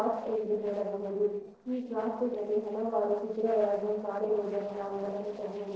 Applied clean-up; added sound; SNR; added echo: neural separator model SepFormer DNS4.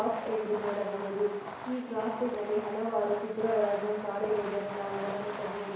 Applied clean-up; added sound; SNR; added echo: none; Fireworks; 10 dB; reverberation time 1.1 s.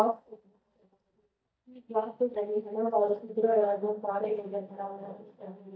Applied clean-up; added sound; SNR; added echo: neural mask model DeepFilterNet 3.